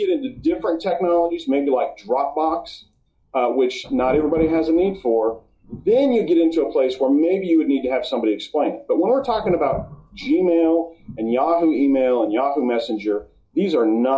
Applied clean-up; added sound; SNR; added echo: classical method log-MMSE.